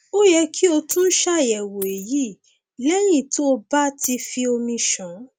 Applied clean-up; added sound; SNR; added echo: none; Coin (dropping); 17 dB; none.